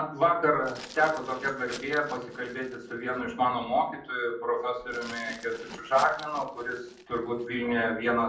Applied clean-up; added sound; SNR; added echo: none; Glass; 19 dB; reverberation time 0.6 s.